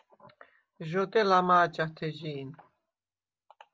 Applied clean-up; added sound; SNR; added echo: none; none; none; none.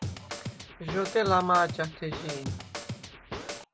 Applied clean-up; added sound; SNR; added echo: none; Scratching (performance technique); 7 dB; none.